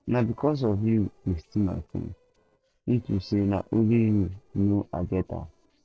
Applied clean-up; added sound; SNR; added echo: neural separator model SepFormer DNS4.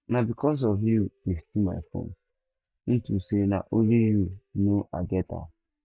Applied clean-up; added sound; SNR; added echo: neural mask model DeepFilterNet 3.